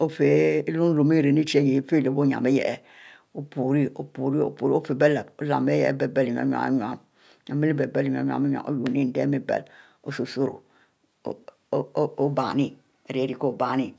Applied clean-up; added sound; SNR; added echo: none; none; none; none.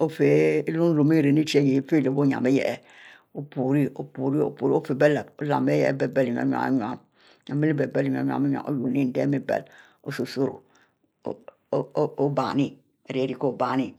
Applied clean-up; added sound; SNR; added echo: neural mask model Resemble Enhance denoiser.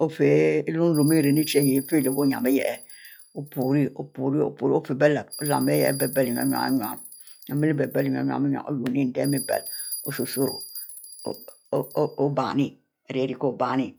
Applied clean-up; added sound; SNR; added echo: classical method log-MMSE.